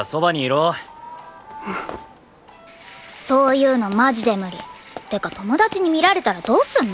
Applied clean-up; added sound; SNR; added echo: none; none; none; none.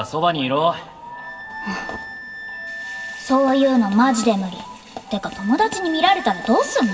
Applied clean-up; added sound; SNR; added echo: none; Wind instrument, woodwind instrument; 15 dB; reverberation time 1.7 s.